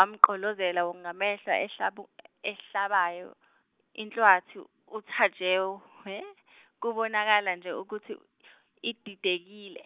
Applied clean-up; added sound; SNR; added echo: none; none; none; none.